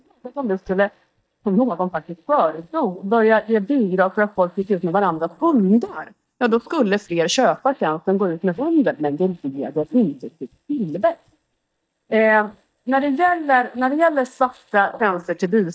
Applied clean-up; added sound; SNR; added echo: neural mask model DeepFilterNet 3.